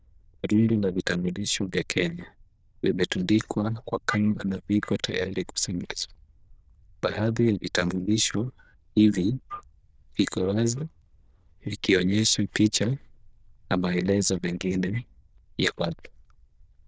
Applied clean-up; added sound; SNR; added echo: neural diffusion model UNIVERSE++.